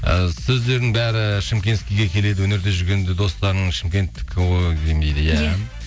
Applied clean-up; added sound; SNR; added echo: none; none; none; none.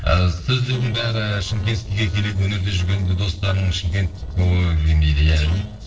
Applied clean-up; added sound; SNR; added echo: neural separator model SepFormer DNS4.